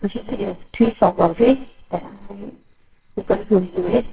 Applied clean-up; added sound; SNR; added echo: neural separator model SepFormer WHAMR!.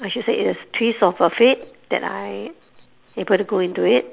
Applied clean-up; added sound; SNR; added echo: none; none; none; none.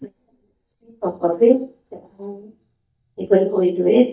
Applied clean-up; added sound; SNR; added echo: neural mask model DeepFilterNet 3.